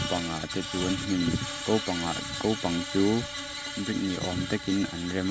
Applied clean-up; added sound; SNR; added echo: none; Screech; 7 dB; none.